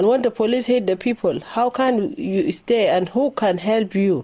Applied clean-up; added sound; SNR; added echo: neural mask model Resemble Enhance denoiser.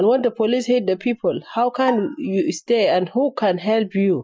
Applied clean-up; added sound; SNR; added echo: classical method Wiener filter.